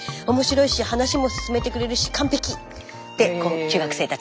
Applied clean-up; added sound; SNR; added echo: none; Liquid; 11 dB; none.